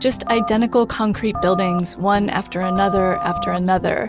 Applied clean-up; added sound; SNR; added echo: none; Telephone; 8 dB; none.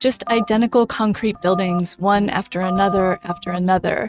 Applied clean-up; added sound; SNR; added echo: neural mask model RNNoise.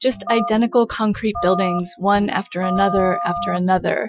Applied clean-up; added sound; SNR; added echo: classical method Wiener filter.